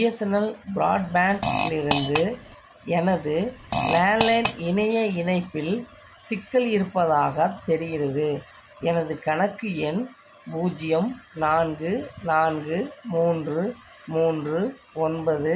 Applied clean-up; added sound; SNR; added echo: none; Fart; 5 dB; none.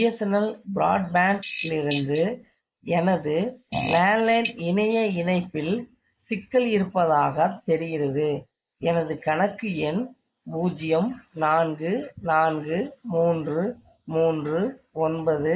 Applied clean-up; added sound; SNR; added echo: neural mask model Resemble Enhance denoiser.